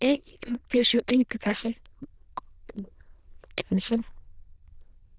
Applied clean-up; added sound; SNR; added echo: neural diffusion model UNIVERSE++.